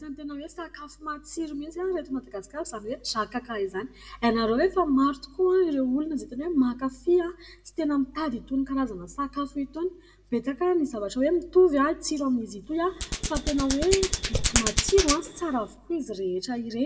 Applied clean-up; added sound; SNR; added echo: none; Hands; 2 dB; reverberation time 0.4 s.